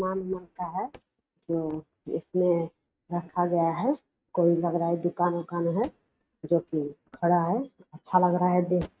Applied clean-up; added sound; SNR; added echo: neural mask model RNNoise.